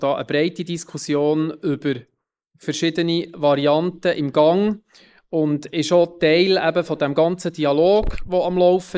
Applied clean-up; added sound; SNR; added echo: neural mask model Resemble Enhance denoiser.